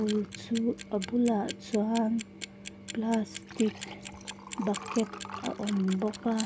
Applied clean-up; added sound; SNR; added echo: none; Liquid + Clock; 13 dB; none.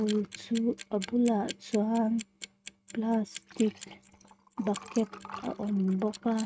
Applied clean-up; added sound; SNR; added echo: neural mask model RNNoise.